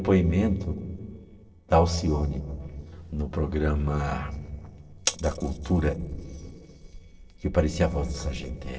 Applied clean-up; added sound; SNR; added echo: neural separator model SepFormer DNS4.